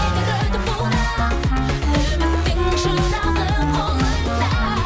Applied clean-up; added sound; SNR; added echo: none; Wind instrument, woodwind instrument; 7 dB; none.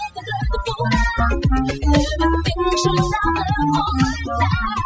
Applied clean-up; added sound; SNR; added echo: classical method spectral subtraction.